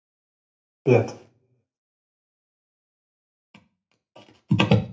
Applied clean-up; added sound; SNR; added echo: none; none; none; reverberation time 0.3 s.